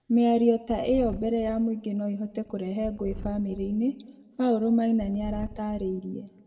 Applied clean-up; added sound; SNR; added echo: none; Purr; 16 dB; reverberation time 1.2 s.